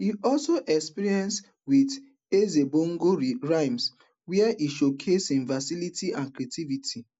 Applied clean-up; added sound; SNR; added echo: none; none; none; none.